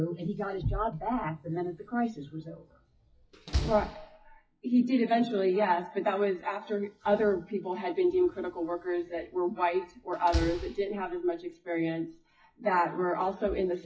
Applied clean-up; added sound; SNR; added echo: classical method WPE with log-MMSE.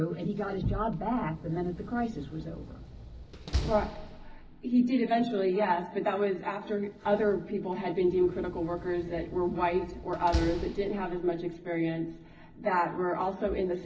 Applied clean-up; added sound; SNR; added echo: none; Slam; 11 dB; reverberation time 0.4 s.